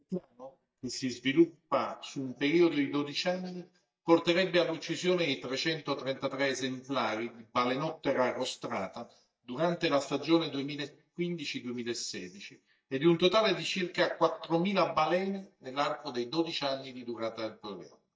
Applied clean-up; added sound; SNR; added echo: neural mask model DeepFilterNet 3.